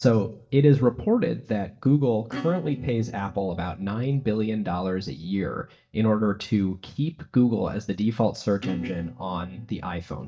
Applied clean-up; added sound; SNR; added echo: neural mask model DeepFilterNet 3.